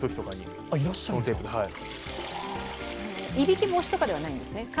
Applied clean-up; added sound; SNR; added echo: none; Trickle, dribble / Sink (filling or washing) / Water tap, faucet; 13 dB; none.